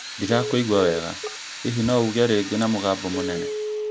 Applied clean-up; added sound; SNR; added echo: none; Drill + Telephone; 7 dB; none.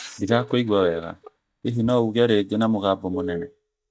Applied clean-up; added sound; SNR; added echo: neural mask model DeepFilterNet 3.